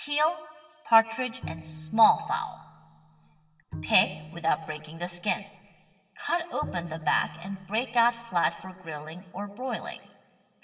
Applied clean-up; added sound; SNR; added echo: none; Bowed string instrument; 15 dB; reverberation time 2.1 s.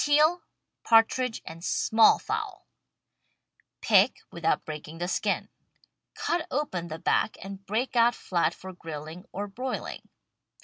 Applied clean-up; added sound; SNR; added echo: none; none; none; none.